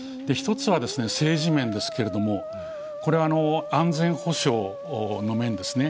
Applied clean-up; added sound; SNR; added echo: none; Musical instrument; 11 dB; none.